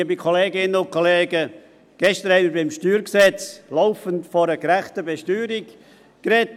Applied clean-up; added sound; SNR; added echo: none; none; none; none.